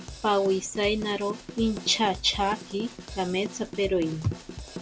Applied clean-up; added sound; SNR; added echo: none; Drum / Drum kit; 13 dB; none.